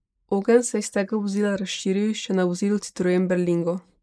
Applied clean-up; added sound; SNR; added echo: neural mask model Resemble Enhance denoiser.